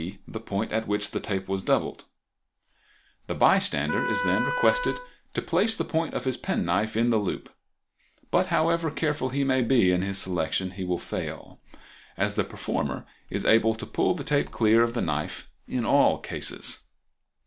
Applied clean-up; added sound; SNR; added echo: none; Wind instrument, woodwind instrument; 5 dB; none.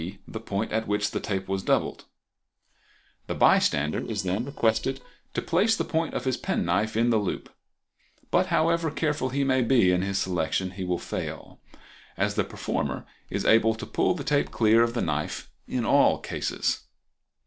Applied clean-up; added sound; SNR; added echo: neural separator model SepFormer DNS4.